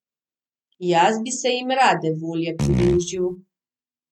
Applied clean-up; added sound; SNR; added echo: neural mask model RNNoise.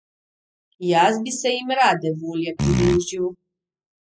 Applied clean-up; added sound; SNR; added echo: classical method spectral subtraction.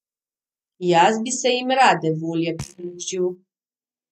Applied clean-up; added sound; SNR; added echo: neural mask model DeepFilterNet 3.